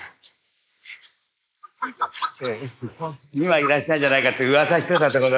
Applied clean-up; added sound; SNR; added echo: neural mask model Resemble Enhance denoiser.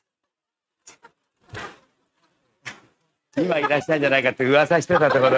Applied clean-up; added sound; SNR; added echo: neural mask model RNNoise.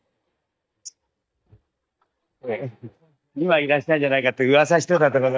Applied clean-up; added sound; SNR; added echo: neural mask model DeepFilterNet 3.